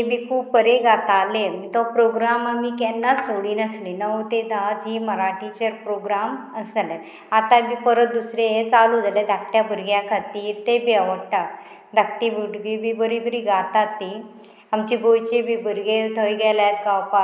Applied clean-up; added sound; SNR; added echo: neural mask model Resemble Enhance denoiser.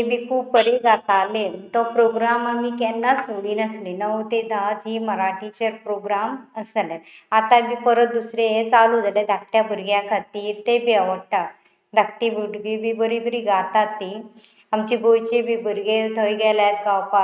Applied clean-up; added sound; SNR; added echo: neural mask model RNNoise.